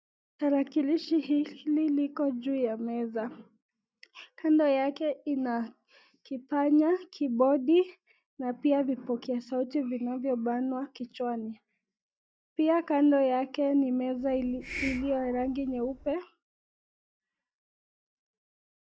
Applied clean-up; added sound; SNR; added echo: neural mask model DeepFilterNet 3.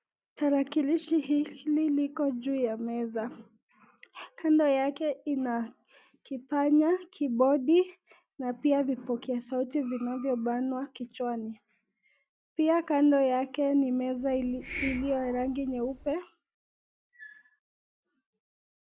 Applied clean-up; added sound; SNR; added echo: none; Hiss; 12 dB; none.